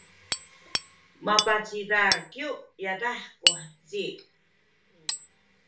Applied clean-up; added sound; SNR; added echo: none; Hammer; 2 dB; reverberation time 0.3 s.